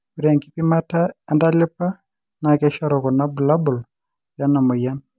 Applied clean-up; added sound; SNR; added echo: none; none; none; none.